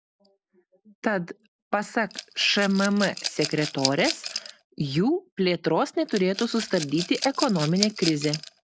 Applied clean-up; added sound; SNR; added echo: none; Rattle / Glass; 8 dB; none.